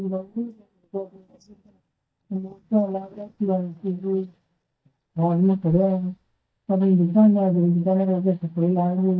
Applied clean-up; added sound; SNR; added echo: neural mask model DeepFilterNet 3.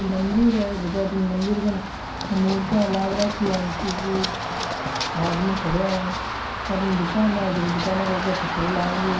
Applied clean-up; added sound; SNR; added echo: none; Run; 4 dB; reverberation time 0.5 s.